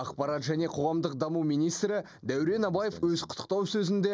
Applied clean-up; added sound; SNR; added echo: none; none; none; none.